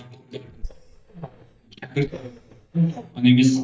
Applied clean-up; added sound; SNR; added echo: neural mask model DeepFilterNet 3.